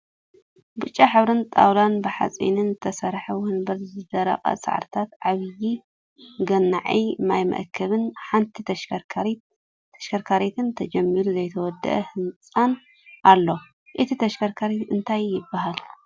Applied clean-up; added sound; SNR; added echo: none; none; none; none.